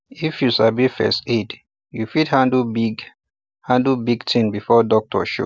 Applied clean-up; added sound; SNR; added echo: none; none; none; none.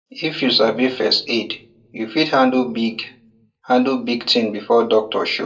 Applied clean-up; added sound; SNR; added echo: none; none; none; reverberation time 0.2 s.